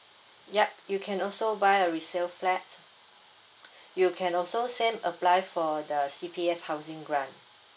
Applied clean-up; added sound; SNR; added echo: none; none; none; none.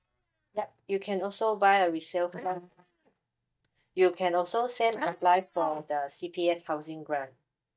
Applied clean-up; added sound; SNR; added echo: neural mask model DeepFilterNet 3.